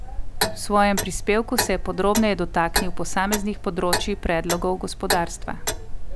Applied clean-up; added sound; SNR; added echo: none; Clock; 2 dB; none.